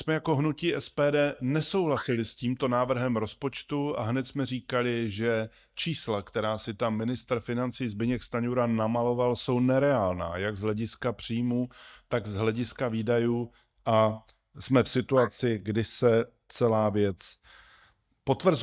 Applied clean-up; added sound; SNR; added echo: neural mask model DeepFilterNet 3.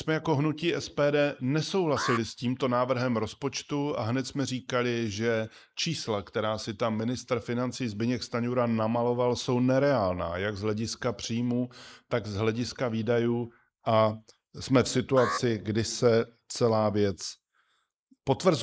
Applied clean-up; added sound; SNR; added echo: neural mask model Resemble Enhance denoiser.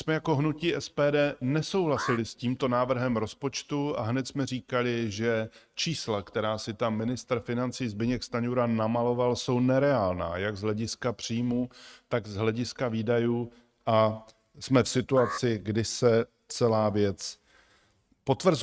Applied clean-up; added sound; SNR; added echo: neural mask model RNNoise.